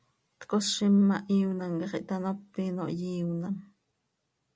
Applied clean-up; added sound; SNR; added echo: none; none; none; none.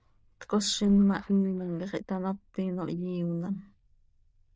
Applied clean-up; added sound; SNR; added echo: neural diffusion model UNIVERSE++.